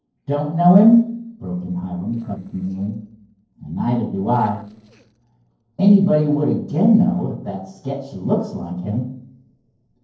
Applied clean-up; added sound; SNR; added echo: neural separator model SepFormer DNS4.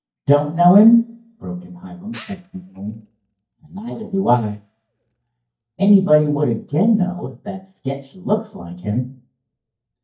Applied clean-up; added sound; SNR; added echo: neural mask model DeepFilterNet 3.